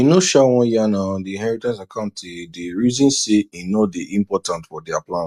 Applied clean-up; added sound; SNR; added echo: none; none; none; none.